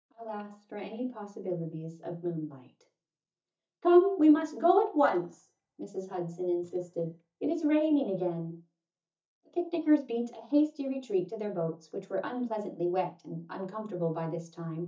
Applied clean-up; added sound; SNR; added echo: neural mask model DeepFilterNet 3.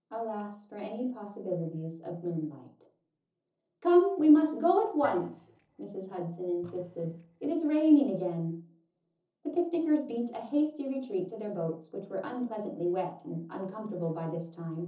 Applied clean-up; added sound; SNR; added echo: neural separator model SepFormer DNS4.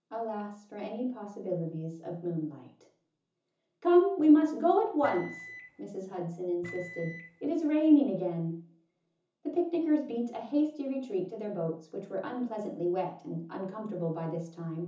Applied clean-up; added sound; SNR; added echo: none; Microwave oven; 16 dB; reverberation time 0.6 s.